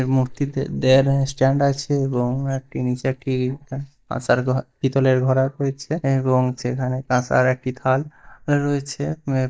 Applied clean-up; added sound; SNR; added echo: neural mask model DeepFilterNet 3.